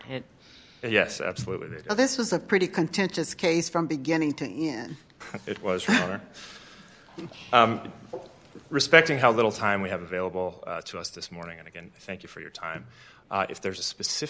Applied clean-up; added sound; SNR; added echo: none; none; none; none.